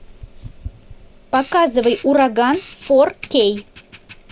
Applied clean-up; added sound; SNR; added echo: none; Camera; 19 dB; none.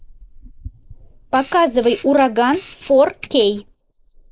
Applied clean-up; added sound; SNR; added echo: neural mask model Resemble Enhance denoiser.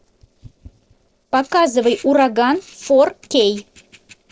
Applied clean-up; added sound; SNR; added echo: neural separator model SepFormer DNS4.